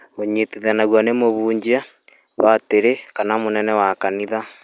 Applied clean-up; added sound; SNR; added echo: none; none; none; none.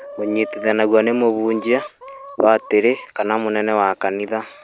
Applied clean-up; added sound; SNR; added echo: none; Chicken, rooster; 17 dB; none.